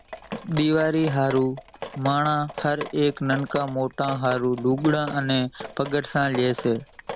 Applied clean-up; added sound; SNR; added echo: none; Drip; 14 dB; none.